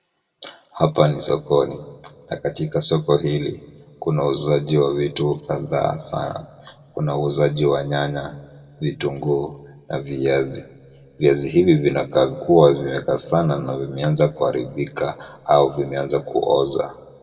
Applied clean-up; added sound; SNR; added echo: none; none; none; reverberation time 1.0 s.